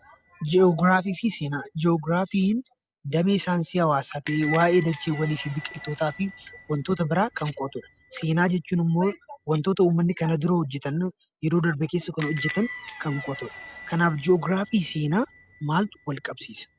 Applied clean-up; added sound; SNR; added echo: none; Squeak / Bell; 18 dB; none.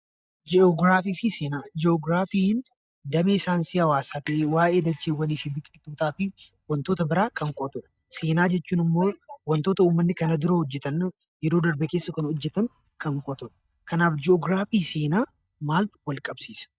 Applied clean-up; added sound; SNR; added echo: neural mask model DeepFilterNet 3.